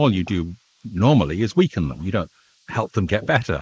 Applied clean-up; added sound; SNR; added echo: neural mask model Resemble Enhance denoiser.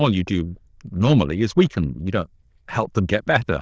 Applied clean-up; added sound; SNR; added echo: neural diffusion model UNIVERSE++.